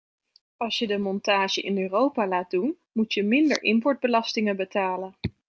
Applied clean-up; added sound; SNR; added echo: none; none; none; none.